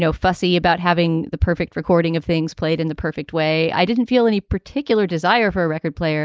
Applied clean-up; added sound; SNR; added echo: none; none; none; none.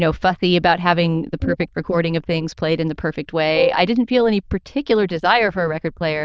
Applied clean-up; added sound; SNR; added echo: neural diffusion model UNIVERSE++.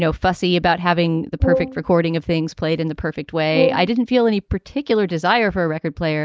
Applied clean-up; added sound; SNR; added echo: none; Brass instrument; 7 dB; none.